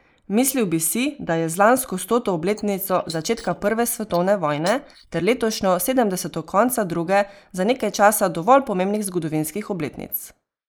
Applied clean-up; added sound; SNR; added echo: neural mask model Resemble Enhance denoiser.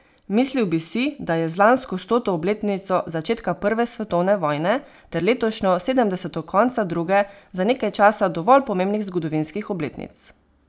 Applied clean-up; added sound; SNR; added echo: none; none; none; none.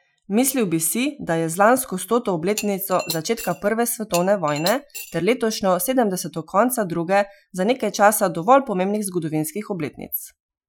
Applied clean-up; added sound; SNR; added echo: classical method Wiener filter.